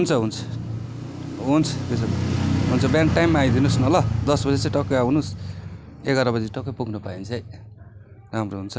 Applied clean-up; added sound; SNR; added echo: none; none; none; none.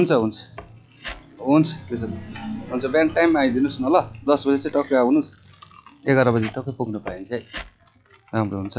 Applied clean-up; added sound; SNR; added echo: classical method log-MMSE.